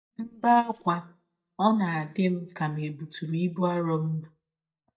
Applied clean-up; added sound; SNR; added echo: neural mask model DeepFilterNet 3.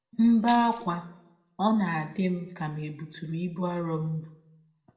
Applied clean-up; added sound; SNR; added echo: none; Tambourine; 18 dB; reverberation time 0.7 s.